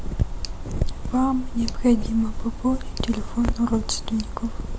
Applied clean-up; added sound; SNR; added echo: none; Tick; 5 dB; none.